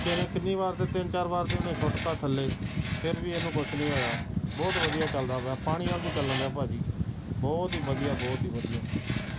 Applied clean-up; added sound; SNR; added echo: none; Screech; 7 dB; none.